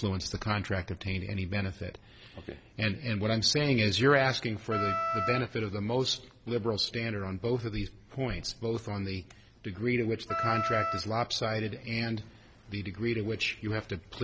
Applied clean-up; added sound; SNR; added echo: none; Wind instrument, woodwind instrument; 2 dB; none.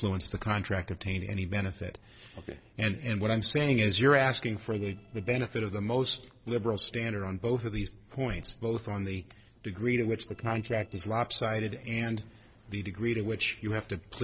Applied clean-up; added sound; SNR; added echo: neural separator model SepFormer DNS4.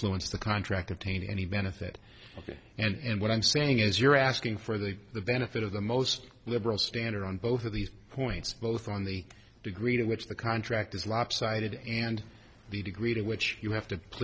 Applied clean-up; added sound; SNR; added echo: none; none; none; none.